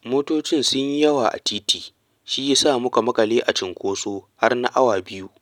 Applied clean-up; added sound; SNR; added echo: none; none; none; none.